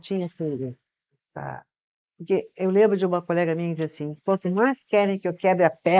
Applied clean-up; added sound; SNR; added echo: neural mask model Resemble Enhance denoiser.